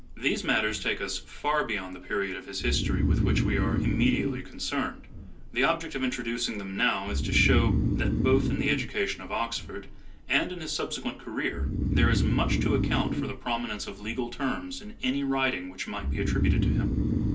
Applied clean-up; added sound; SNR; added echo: none; Breathing; -1 dB; reverberation time 0.3 s.